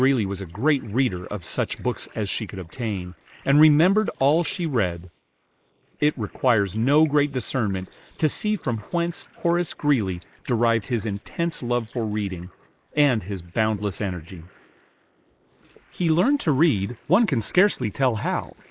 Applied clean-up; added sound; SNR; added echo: neural mask model Resemble Enhance denoiser.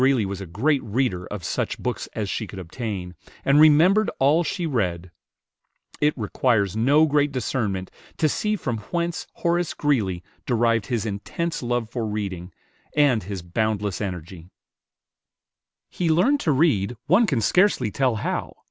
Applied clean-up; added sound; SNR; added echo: none; none; none; none.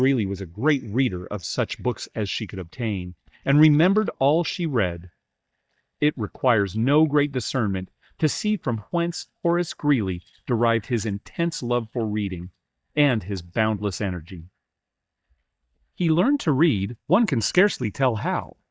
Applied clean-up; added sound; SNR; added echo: neural mask model DeepFilterNet 3.